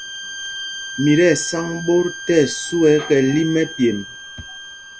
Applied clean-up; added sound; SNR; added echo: none; Bowed string instrument; 13 dB; none.